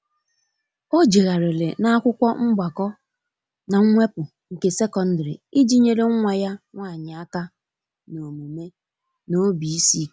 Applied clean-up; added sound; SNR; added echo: none; none; none; none.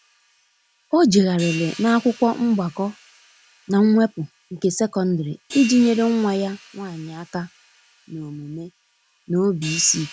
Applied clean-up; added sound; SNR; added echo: none; Hi-hat; 18 dB; none.